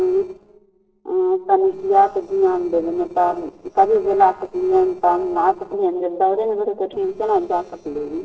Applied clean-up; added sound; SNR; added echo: neural separator model SepFormer DNS4.